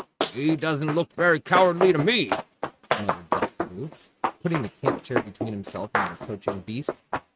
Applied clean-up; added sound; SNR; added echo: neural mask model RNNoise.